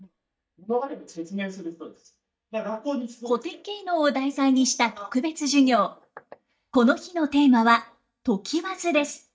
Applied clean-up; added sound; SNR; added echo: neural mask model DeepFilterNet 3.